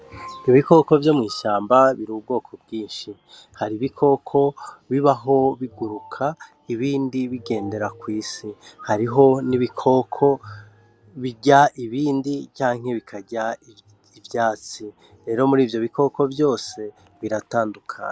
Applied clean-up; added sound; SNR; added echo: none; none; none; none.